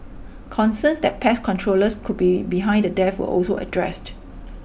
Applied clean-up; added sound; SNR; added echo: none; none; none; none.